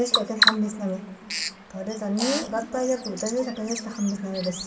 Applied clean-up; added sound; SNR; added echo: none; Bird vocalization, bird call, bird song; 2 dB; reverberation time 1.2 s.